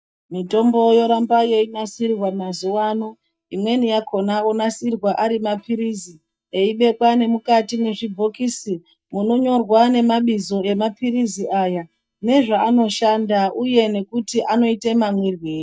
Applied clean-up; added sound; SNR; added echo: neural mask model DeepFilterNet 3.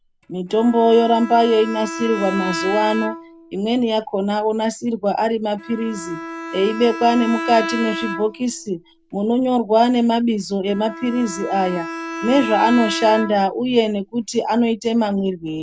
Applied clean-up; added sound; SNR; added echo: none; Bowed string instrument; 11 dB; none.